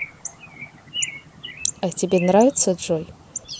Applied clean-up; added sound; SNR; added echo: none; Bird; 11 dB; none.